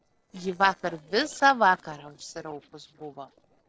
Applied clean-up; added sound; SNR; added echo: neural separator model SepFormer DNS4.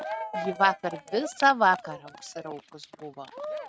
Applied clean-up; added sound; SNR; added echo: neural mask model RNNoise.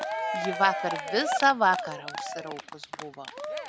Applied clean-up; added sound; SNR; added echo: none; Cheering; 4 dB; none.